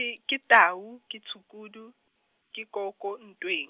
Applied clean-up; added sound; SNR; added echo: none; none; none; none.